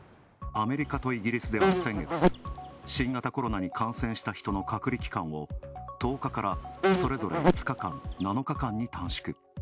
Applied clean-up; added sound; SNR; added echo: none; Insect; -2 dB; none.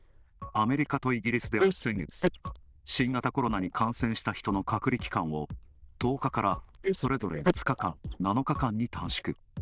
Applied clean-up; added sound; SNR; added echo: neural diffusion model UNIVERSE++.